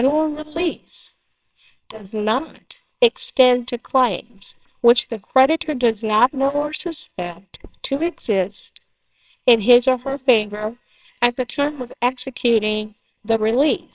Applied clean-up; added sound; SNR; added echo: neural separator model SepFormer WHAMR!.